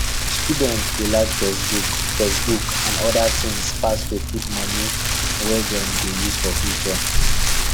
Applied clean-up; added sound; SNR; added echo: none; Rain; -4 dB; none.